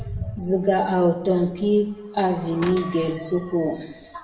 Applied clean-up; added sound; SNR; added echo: none; Cupboard open or close / Door; 14 dB; reverberation time 0.7 s.